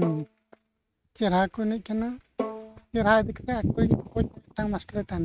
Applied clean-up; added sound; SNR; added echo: neural mask model RNNoise.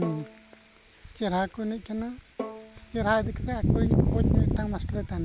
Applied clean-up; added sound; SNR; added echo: none; Bowed string instrument; 16 dB; none.